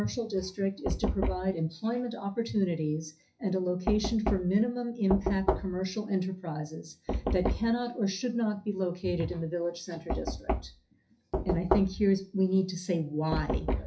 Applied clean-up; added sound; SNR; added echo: classical method WPE with log-MMSE.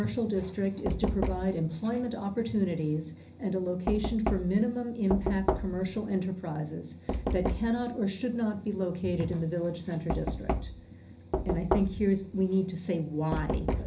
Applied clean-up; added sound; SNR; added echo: none; Knock; 5 dB; reverberation time 0.5 s.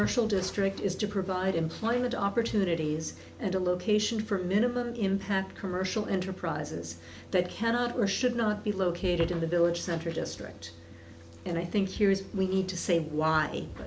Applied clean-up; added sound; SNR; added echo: none; none; none; none.